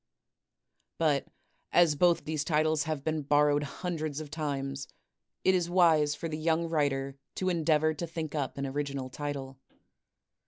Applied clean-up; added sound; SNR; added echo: none; none; none; none.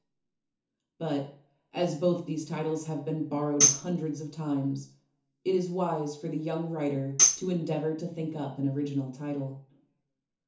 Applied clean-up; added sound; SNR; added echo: none; Tambourine; -3 dB; reverberation time 0.9 s.